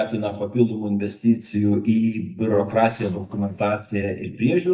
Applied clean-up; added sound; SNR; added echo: neural mask model DeepFilterNet 3.